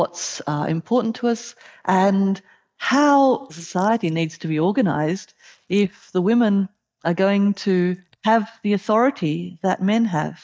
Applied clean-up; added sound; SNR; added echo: neural mask model DeepFilterNet 3.